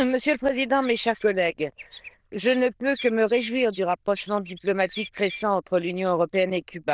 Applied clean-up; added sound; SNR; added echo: neural diffusion model UNIVERSE++.